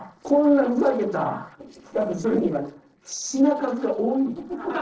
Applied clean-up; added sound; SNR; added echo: neural separator model SepFormer DNS4.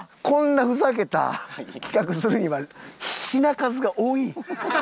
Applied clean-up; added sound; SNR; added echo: none; none; none; none.